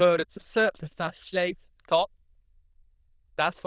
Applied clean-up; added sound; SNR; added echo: neural diffusion model UNIVERSE++.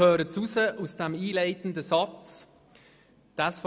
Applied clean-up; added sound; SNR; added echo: none; none; none; none.